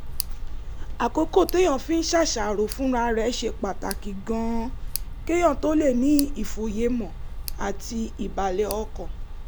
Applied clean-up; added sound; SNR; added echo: none; Tick; 5 dB; none.